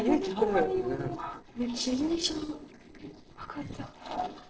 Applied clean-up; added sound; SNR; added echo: neural separator model SepFormer DNS4.